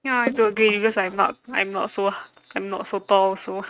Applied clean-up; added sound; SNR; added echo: neural mask model RNNoise.